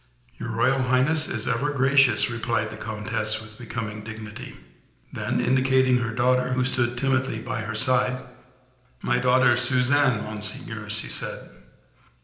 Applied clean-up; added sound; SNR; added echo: none; none; none; reverberation time 0.8 s.